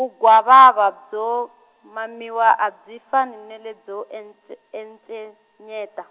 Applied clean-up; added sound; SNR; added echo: none; none; none; none.